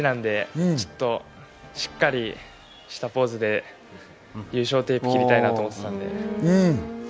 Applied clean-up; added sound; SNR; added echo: none; none; none; none.